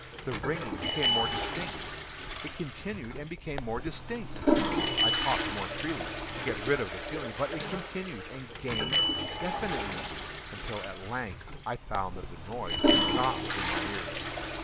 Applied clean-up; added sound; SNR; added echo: none; Toilet flush / Water + Bicycle bell; -5 dB; none.